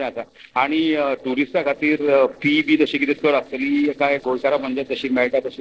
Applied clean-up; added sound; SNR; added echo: neural separator model SepFormer DNS4.